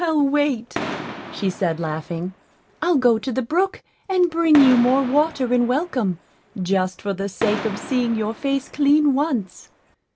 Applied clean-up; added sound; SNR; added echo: none; Fireworks; 13 dB; none.